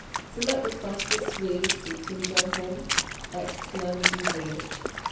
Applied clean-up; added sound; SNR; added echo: none; Water / Splash, splatter; -2 dB; reverberation time 0.9 s.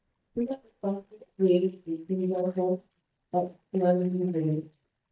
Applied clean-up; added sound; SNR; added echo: neural mask model DeepFilterNet 3.